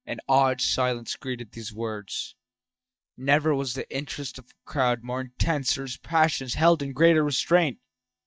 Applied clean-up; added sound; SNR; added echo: neural mask model DeepFilterNet 3.